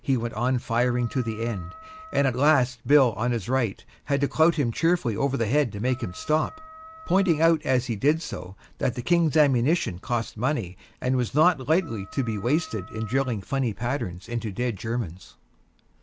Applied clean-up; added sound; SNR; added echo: none; Wind instrument, woodwind instrument; 20 dB; none.